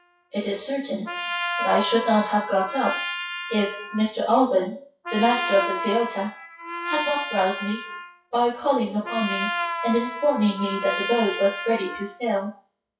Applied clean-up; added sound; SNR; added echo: classical method WPE with log-MMSE.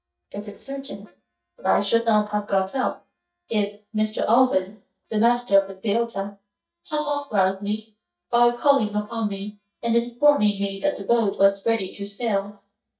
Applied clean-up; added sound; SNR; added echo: neural mask model DeepFilterNet 3.